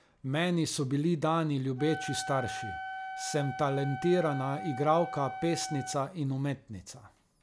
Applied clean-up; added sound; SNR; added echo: none; Wind instrument, woodwind instrument; 11 dB; none.